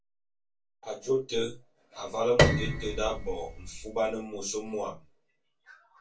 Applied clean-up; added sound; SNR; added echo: none; Piano; -5 dB; reverberation time 0.2 s.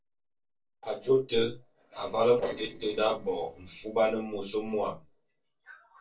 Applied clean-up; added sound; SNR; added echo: neural separator model SepFormer DNS4.